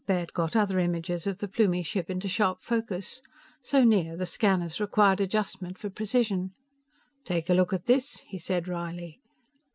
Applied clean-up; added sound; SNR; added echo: none; none; none; none.